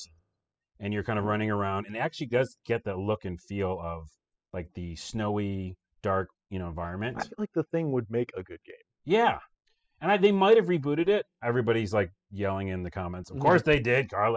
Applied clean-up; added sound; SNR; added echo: classical method spectral subtraction.